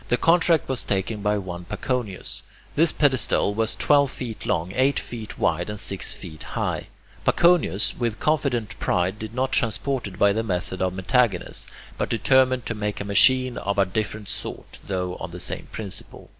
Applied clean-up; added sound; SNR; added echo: none; none; none; none.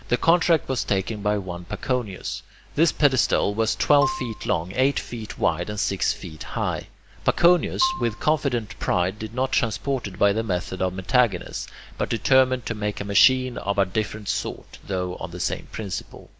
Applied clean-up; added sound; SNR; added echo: none; Marimba, xylophone; 11 dB; none.